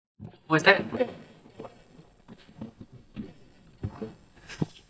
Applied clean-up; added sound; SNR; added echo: neural mask model DeepFilterNet 3.